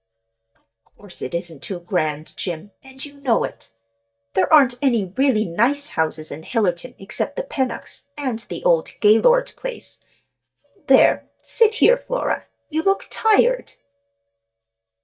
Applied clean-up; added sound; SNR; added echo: neural mask model DeepFilterNet 3.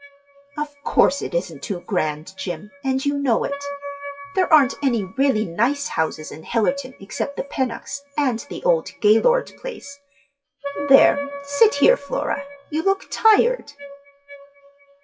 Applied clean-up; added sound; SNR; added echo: classical method WPE with log-MMSE.